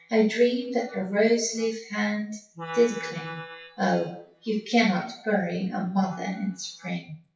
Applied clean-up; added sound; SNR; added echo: classical method WPE with log-MMSE.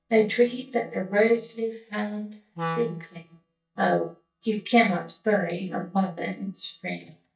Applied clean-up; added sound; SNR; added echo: neural mask model DeepFilterNet 3.